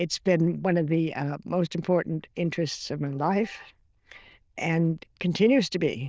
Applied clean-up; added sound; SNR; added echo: neural diffusion model UNIVERSE++.